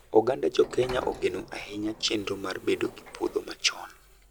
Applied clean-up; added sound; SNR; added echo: none; Sliding door; 17 dB; none.